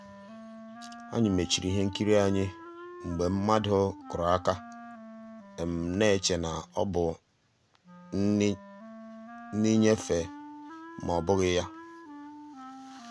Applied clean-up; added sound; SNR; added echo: none; Wind instrument, woodwind instrument; 16 dB; none.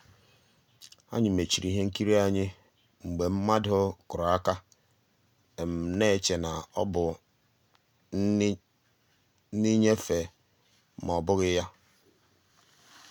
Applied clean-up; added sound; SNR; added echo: none; none; none; none.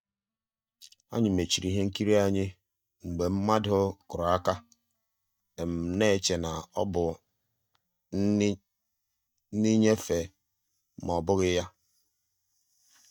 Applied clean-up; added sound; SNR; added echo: neural mask model DeepFilterNet 3.